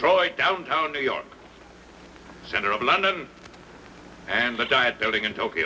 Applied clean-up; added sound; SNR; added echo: none; Bird; 15 dB; none.